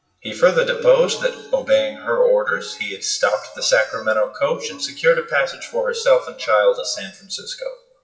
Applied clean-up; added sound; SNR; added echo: classical method WPE with log-MMSE.